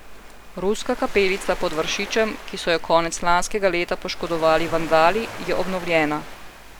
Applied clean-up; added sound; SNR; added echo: none; Waves, surf; 16 dB; none.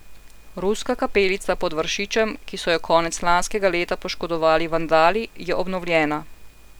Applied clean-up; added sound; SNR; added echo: none; none; none; none.